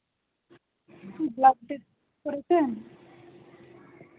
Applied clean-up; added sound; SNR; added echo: none; none; none; none.